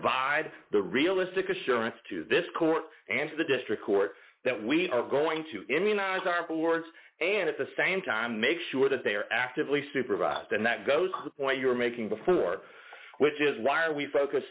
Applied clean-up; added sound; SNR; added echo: neural mask model Resemble Enhance denoiser.